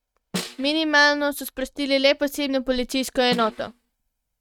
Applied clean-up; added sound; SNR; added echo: neural mask model RNNoise.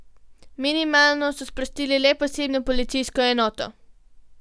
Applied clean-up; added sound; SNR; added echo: none; none; none; none.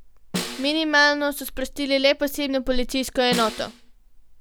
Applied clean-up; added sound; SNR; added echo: none; Snare drum; 10 dB; none.